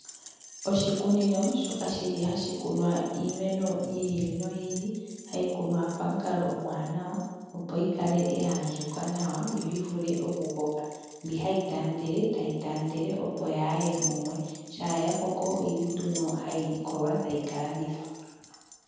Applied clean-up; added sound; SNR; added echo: none; Keys jangling; 15 dB; reverberation time 1.2 s.